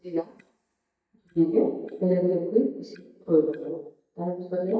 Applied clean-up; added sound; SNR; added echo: neural mask model DeepFilterNet 3.